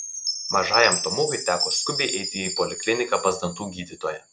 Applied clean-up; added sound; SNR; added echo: none; Chime; 3 dB; none.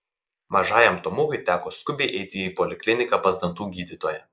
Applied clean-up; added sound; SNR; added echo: neural mask model Resemble Enhance denoiser.